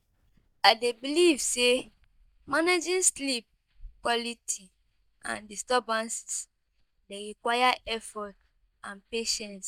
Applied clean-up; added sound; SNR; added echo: neural mask model DeepFilterNet 3.